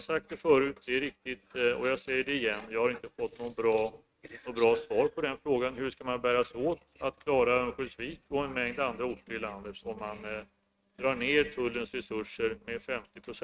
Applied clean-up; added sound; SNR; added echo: neural mask model RNNoise.